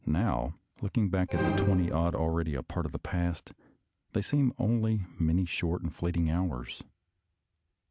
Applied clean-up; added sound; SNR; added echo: none; Musical instrument; 4 dB; none.